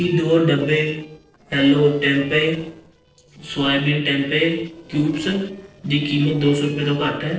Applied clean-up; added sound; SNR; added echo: neural separator model SepFormer DNS4.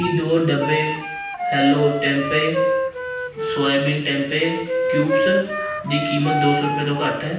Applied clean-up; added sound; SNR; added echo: none; Wind instrument, woodwind instrument; 3 dB; reverberation time 0.9 s.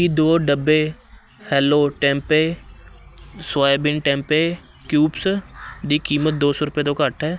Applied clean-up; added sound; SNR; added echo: none; none; none; none.